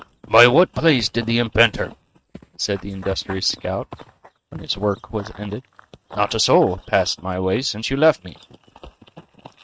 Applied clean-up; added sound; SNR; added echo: neural mask model RNNoise.